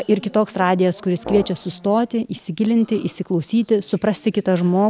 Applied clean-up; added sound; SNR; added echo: none; Brass instrument; 14 dB; none.